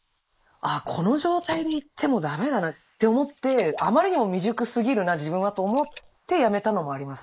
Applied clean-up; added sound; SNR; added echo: neural mask model Resemble Enhance denoiser.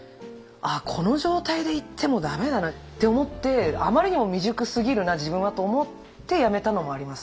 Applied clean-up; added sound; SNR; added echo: none; none; none; none.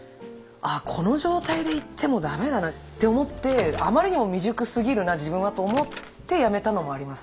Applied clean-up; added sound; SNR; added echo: none; Microwave oven; 16 dB; none.